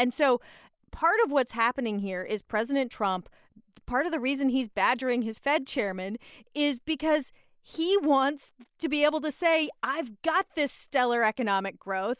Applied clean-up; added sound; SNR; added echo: none; none; none; none.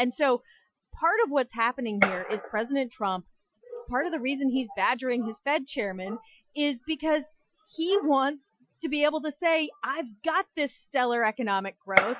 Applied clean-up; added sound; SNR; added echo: classical method Wiener filter.